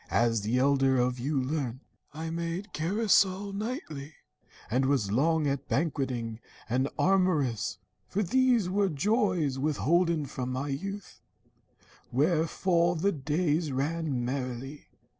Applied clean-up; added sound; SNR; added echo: none; none; none; none.